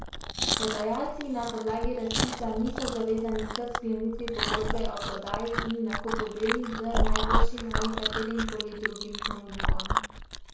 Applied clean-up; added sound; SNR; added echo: none; Chewing, mastication; -3 dB; reverberation time 0.6 s.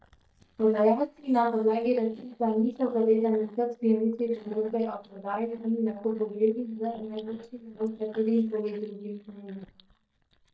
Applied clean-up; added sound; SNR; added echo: neural mask model DeepFilterNet 3.